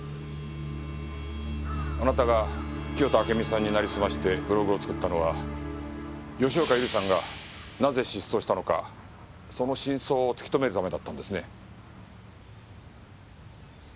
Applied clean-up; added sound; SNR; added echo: none; none; none; none.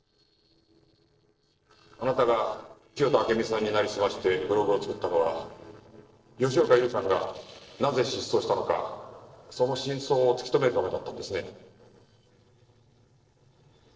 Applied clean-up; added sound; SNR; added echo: neural separator model SepFormer DNS4.